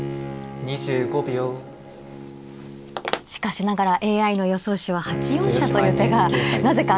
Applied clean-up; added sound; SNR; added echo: none; Bowed string instrument; 5 dB; none.